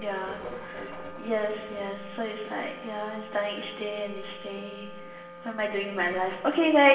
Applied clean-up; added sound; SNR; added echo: none; Wind instrument, woodwind instrument; 16 dB; reverberation time 1.1 s.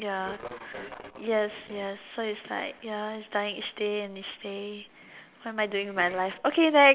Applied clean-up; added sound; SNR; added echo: none; none; none; none.